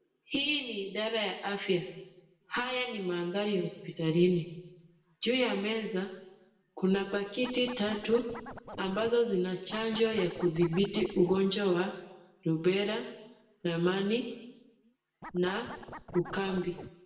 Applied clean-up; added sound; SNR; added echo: none; Scratching (performance technique); 14 dB; reverberation time 0.9 s.